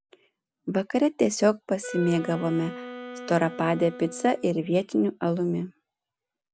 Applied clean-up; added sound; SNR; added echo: none; Wind instrument, woodwind instrument; 13 dB; none.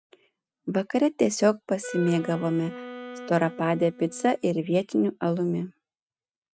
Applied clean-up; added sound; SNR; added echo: neural mask model RNNoise.